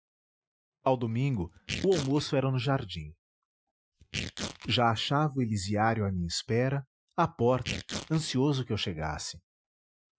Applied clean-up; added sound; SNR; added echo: classical method Wiener filter.